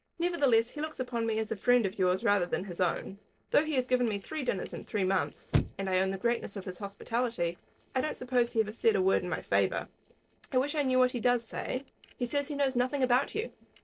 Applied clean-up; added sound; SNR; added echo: neural separator model SepFormer DNS4.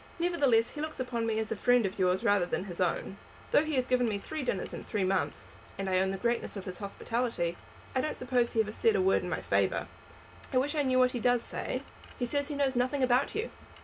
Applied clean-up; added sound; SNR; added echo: none; none; none; none.